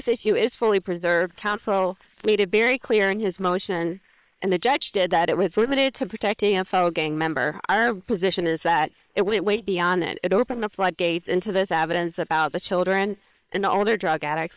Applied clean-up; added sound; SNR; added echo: neural separator model SepFormer WHAM!.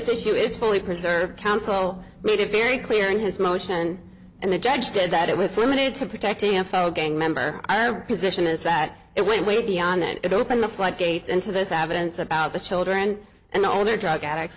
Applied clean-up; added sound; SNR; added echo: none; none; none; none.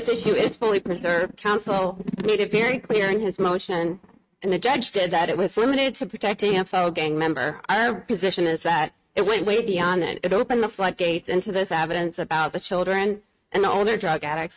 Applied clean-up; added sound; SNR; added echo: neural mask model RNNoise.